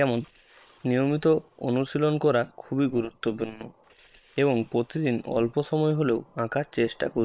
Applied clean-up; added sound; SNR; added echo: neural separator model SepFormer WHAM!.